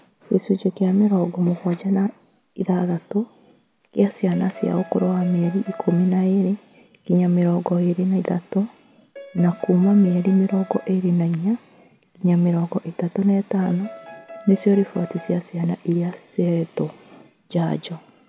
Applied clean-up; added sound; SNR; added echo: none; Piano; 18 dB; none.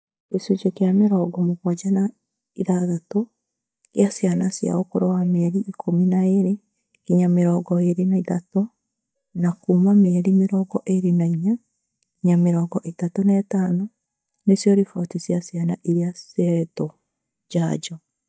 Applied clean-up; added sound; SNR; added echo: neural mask model DeepFilterNet 3.